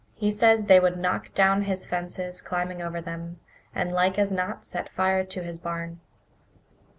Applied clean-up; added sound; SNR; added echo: none; none; none; none.